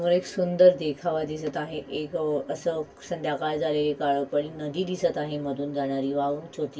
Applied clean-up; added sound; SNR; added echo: none; none; none; reverberation time 0.1 s.